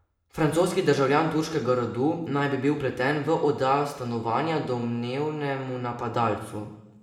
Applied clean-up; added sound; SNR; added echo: none; none; none; reverberation time 0.8 s.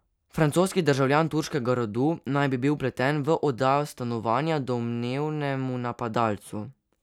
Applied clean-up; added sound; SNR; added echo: none; none; none; none.